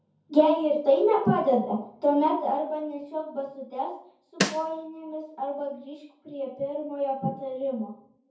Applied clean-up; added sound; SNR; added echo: none; Snare drum; 2 dB; reverberation time 0.6 s.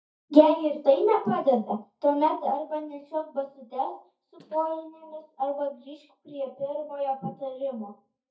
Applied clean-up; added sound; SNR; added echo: neural mask model DeepFilterNet 3.